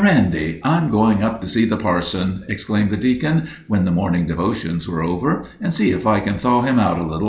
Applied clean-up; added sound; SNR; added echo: none; none; none; reverberation time 0.5 s.